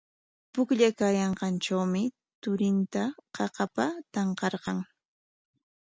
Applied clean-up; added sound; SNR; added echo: none; none; none; none.